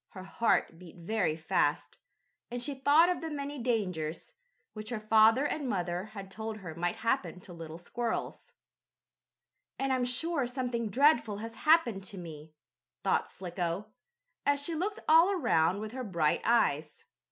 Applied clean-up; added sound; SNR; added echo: none; none; none; none.